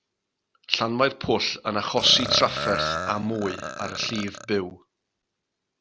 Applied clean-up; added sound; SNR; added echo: none; Burping, eructation; 6 dB; none.